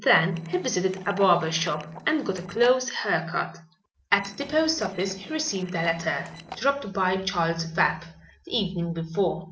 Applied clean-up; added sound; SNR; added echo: neural separator model SepFormer DNS4.